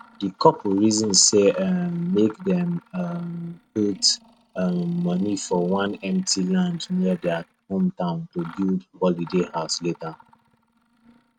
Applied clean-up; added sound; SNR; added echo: neural mask model RNNoise.